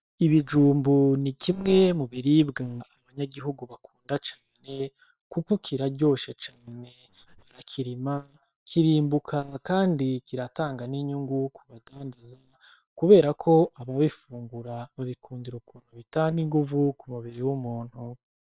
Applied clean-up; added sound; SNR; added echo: neural separator model SepFormer WHAM!.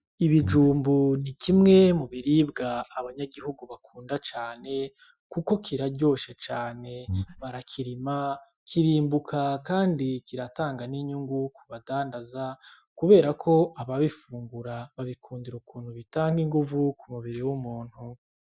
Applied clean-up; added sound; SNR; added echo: classical method Wiener filter.